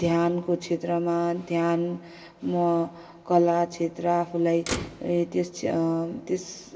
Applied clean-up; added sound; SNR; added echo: none; Motor vehicle (road); 18 dB; reverberation time 1.4 s.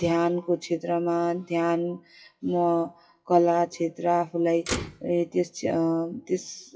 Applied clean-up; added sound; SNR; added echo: classical method WPE with log-MMSE.